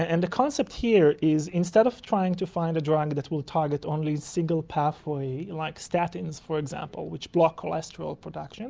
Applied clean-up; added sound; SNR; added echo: none; none; none; none.